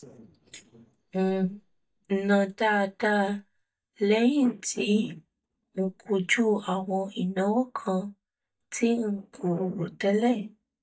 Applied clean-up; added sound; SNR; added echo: neural mask model DeepFilterNet 3.